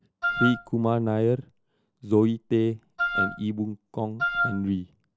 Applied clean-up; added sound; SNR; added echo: none; Wind instrument, woodwind instrument; 1 dB; none.